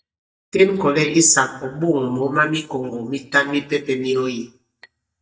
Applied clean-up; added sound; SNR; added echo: neural mask model DeepFilterNet 3.